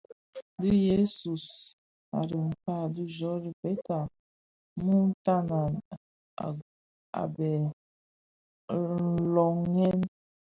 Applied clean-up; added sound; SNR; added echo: none; none; none; none.